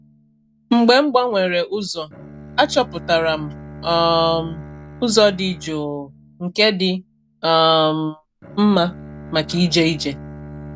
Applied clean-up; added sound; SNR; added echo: none; Bowed string instrument; 18 dB; none.